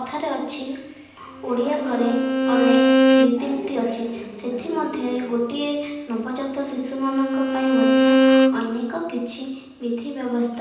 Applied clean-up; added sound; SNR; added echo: none; Bowed string instrument; -5 dB; reverberation time 0.9 s.